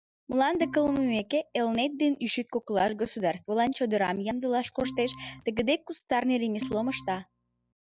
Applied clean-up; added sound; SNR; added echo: none; Organ; 14 dB; none.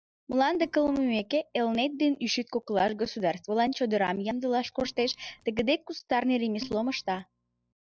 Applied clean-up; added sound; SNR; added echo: neural separator model SepFormer DNS4.